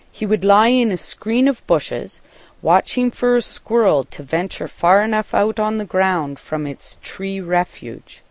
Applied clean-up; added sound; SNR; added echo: none; none; none; none.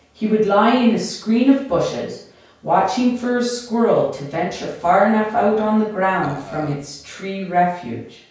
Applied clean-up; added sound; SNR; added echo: none; Burping, eructation; 16 dB; reverberation time 0.5 s.